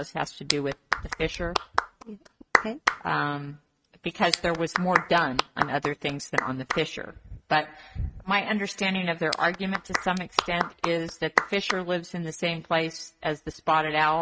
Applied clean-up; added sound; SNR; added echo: neural mask model RNNoise.